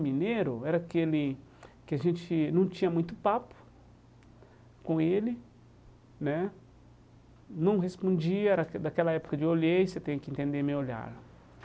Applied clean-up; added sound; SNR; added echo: none; none; none; none.